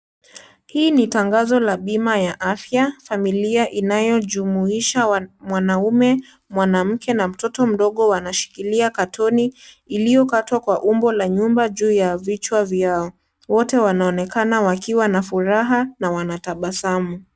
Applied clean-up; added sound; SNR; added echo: none; none; none; none.